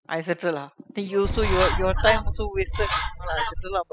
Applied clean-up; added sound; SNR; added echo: classical method spectral subtraction.